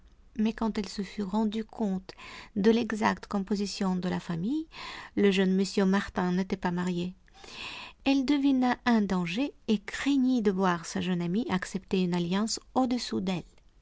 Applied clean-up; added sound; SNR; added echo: none; none; none; none.